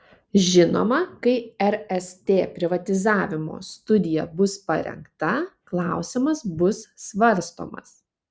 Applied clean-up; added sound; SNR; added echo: none; none; none; none.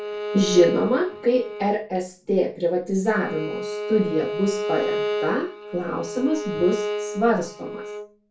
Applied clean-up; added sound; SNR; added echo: none; Bowed string instrument; 6 dB; reverberation time 0.2 s.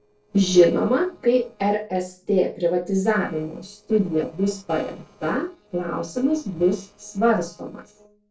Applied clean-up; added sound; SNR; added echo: neural separator model SepFormer DNS4.